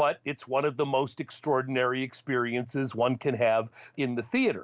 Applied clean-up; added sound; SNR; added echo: none; none; none; none.